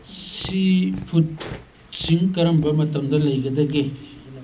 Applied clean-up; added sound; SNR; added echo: none; Tap; 18 dB; reverberation time 0.4 s.